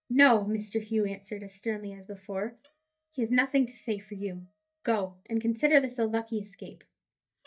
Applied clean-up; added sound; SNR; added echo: neural mask model DeepFilterNet 3.